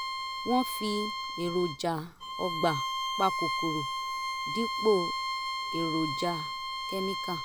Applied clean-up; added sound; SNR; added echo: none; Bowed string instrument; 1 dB; none.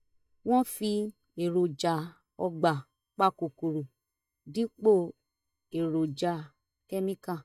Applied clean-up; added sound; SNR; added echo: neural mask model DeepFilterNet 3.